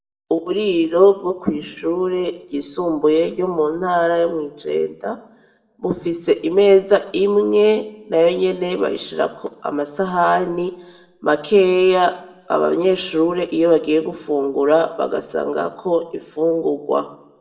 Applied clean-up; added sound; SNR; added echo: none; none; none; reverberation time 0.6 s.